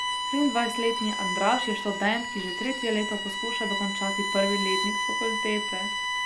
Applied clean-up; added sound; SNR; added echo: none; Bowed string instrument; 1 dB; none.